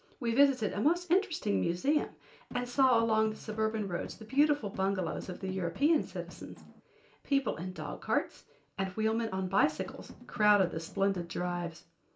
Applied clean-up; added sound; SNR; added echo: none; Drum; 18 dB; reverberation time 0.2 s.